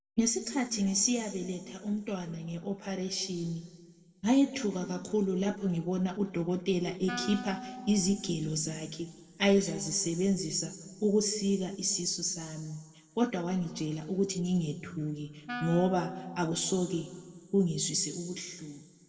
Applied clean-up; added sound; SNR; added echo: none; Wind instrument, woodwind instrument; 13 dB; reverberation time 1.4 s.